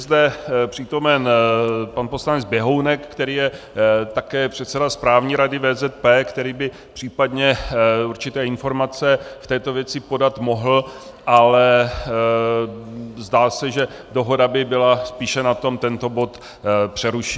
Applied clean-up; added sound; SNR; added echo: none; none; none; none.